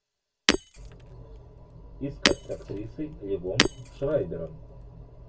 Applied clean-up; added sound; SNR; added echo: none; Shatter; -4 dB; reverberation time 0.2 s.